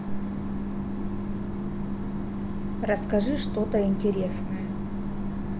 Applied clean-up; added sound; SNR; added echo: none; none; none; none.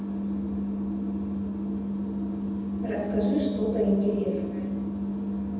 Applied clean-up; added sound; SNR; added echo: none; none; none; reverberation time 1.1 s.